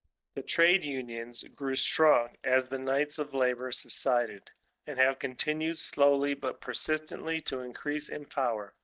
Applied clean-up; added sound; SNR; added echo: neural mask model DeepFilterNet 3.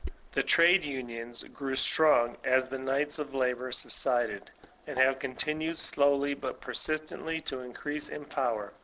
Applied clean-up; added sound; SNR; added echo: none; Sink (filling or washing); 19 dB; none.